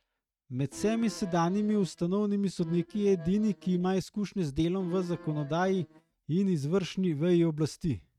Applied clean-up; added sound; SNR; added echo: neural mask model RNNoise.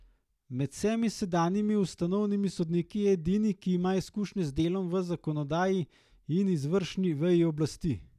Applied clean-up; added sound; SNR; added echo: none; none; none; none.